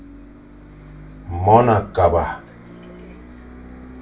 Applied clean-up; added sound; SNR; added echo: none; Bus; 19 dB; reverberation time 0.3 s.